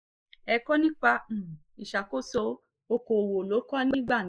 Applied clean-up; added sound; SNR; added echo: neural mask model Resemble Enhance denoiser.